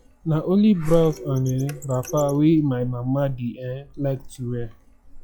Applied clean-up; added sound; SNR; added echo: classical method log-MMSE.